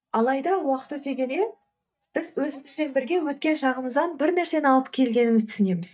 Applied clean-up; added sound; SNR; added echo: neural mask model DeepFilterNet 3.